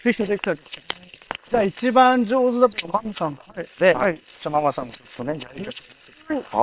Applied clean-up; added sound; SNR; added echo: neural separator model SepFormer WHAM!.